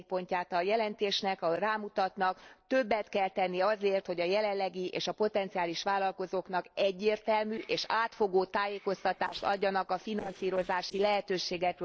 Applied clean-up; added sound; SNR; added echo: neural separator model SepFormer DNS4.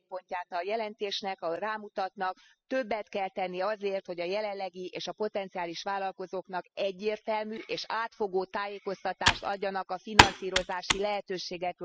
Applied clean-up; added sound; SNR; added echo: classical method spectral subtraction.